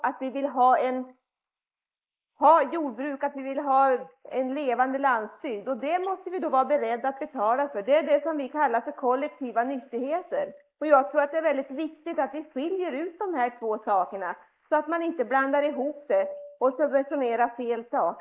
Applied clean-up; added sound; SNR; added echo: neural mask model Resemble Enhance denoiser.